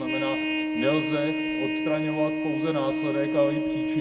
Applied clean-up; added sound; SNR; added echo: none; Trumpet; -1 dB; reverberation time 1.2 s.